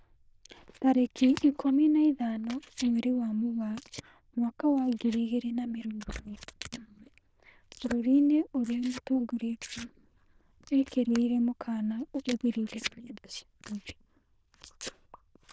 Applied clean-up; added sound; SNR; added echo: neural diffusion model UNIVERSE++.